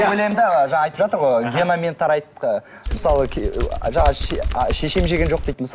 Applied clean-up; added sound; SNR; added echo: none; Typing; 4 dB; none.